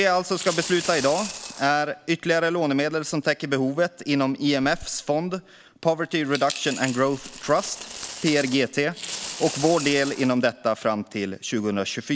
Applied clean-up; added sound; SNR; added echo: none; Coin (dropping); 14 dB; none.